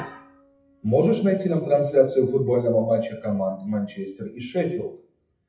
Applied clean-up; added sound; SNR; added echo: classical method WPE with log-MMSE.